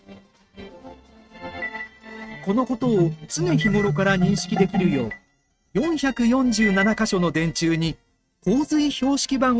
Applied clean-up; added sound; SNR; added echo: neural mask model RNNoise.